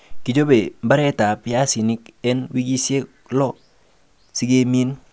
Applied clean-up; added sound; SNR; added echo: none; none; none; none.